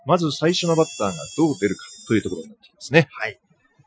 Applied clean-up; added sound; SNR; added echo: classical method Wiener filter.